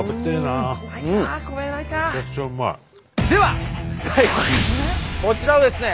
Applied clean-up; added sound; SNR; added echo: none; none; none; none.